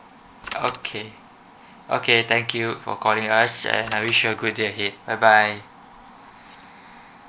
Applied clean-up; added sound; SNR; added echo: none; Bicycle; 19 dB; none.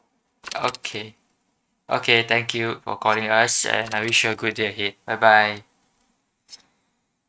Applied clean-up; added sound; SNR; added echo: neural mask model RNNoise.